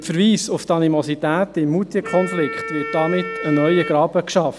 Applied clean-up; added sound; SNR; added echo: none; Wind instrument, woodwind instrument; 12 dB; none.